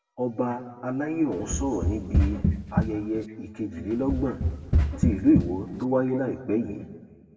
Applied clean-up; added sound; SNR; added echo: none; Run; -2 dB; reverberation time 1.2 s.